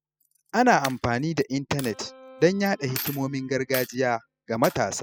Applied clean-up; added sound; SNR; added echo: classical method spectral subtraction.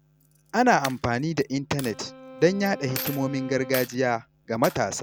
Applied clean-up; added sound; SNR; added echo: none; Coin (dropping) + Bowed string instrument; 14 dB; none.